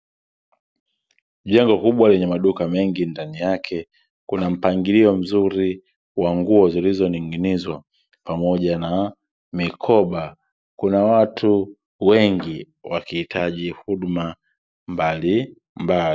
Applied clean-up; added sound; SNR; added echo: none; none; none; none.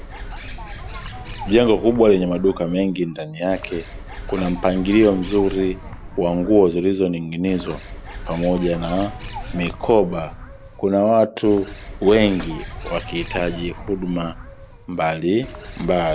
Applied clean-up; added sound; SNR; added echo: none; Bird; 13 dB; none.